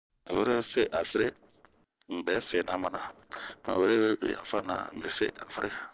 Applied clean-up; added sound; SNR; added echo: neural separator model SepFormer DNS4.